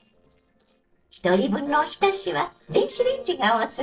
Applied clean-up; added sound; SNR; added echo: neural separator model SepFormer DNS4.